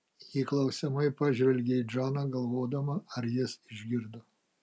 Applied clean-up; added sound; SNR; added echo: none; none; none; none.